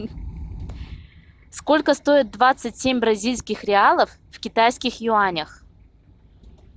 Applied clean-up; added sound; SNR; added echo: none; none; none; none.